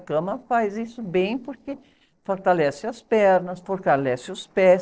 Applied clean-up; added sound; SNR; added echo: neural separator model SepFormer DNS4.